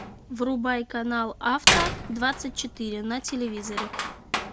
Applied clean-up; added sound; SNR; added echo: none; Slam; 1 dB; none.